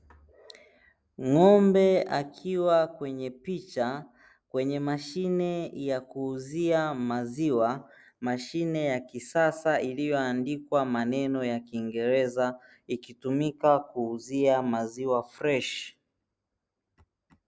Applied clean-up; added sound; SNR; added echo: none; none; none; none.